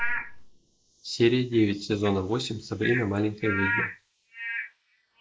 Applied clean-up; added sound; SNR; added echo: neural mask model Resemble Enhance denoiser.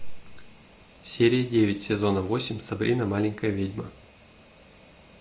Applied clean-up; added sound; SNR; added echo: none; none; none; none.